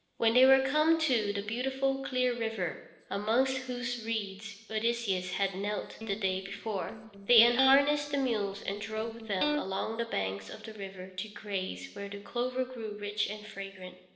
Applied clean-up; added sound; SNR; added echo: neural separator model SepFormer DNS4.